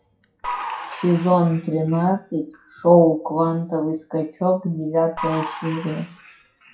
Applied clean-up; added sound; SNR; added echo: classical method WPE with log-MMSE.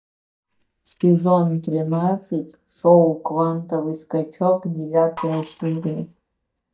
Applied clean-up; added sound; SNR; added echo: neural mask model DeepFilterNet 3.